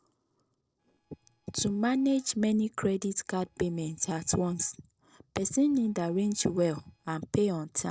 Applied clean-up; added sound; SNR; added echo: neural separator model SepFormer DNS4.